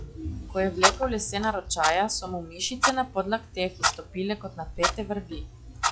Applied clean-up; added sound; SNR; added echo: classical method log-MMSE.